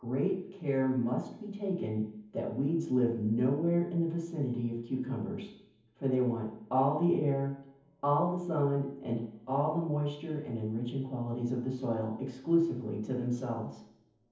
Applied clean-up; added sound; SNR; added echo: none; none; none; reverberation time 0.7 s.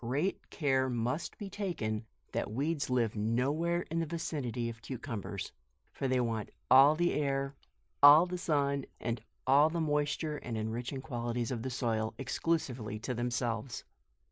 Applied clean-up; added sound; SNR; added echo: none; none; none; none.